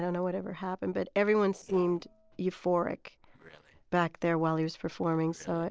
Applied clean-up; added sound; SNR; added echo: neural separator model SepFormer DNS4.